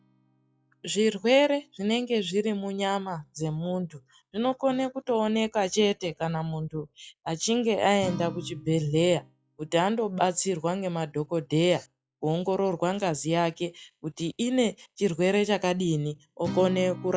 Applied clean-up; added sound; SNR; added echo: classical method log-MMSE.